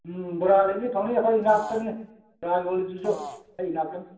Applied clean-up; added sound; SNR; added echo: none; Fart; 15 dB; reverberation time 0.9 s.